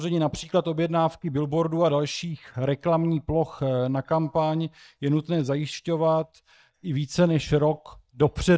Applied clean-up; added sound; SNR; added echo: neural mask model DeepFilterNet 3.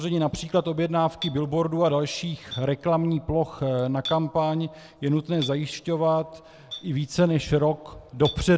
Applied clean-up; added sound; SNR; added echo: none; Chink, clink; 18 dB; none.